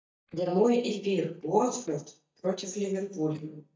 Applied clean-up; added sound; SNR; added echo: neural mask model DeepFilterNet 3.